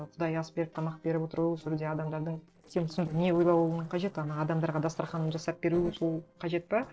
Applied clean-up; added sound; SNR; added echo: neural separator model SepFormer DNS4.